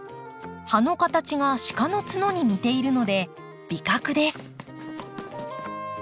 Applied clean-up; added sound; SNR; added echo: none; Run + Strum; 17 dB; none.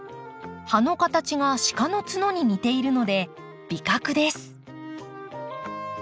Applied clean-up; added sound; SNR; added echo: none; none; none; none.